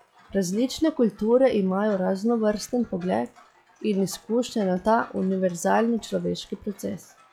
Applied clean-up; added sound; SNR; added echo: classical method log-MMSE.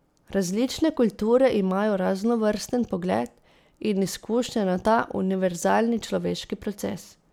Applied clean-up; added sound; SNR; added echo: none; none; none; none.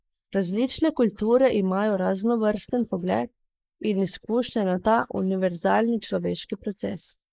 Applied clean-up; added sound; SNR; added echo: neural mask model Resemble Enhance denoiser.